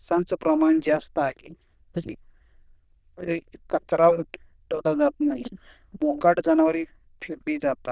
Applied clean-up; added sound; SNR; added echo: neural diffusion model UNIVERSE++.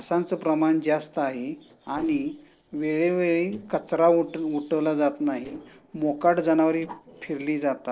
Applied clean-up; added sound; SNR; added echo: neural separator model SepFormer DNS4.